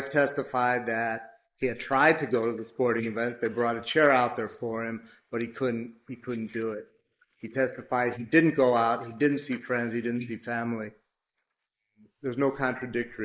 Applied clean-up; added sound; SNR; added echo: neural mask model Resemble Enhance denoiser.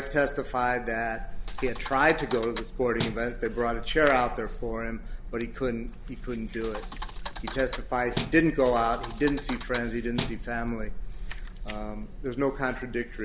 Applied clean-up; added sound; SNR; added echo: none; Thump, thud; 10 dB; none.